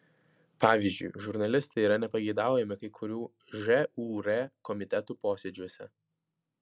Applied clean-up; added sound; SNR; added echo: none; none; none; none.